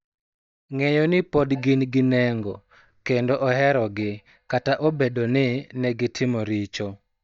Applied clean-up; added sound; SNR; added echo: neural mask model DeepFilterNet 3.